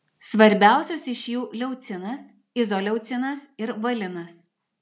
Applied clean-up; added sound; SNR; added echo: none; none; none; none.